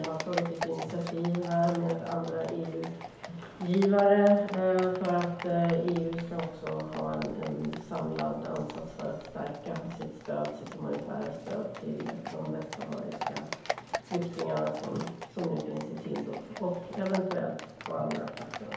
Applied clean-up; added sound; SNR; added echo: none; Livestock, farm animals, working animals; 12 dB; reverberation time 2.2 s.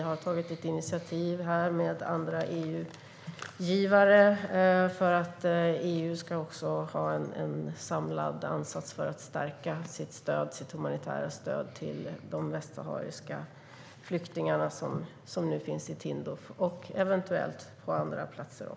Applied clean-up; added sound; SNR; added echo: none; none; none; none.